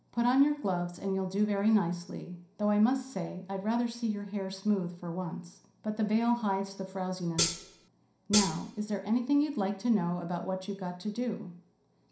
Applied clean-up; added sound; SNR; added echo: none; Hi-hat; 2 dB; reverberation time 0.5 s.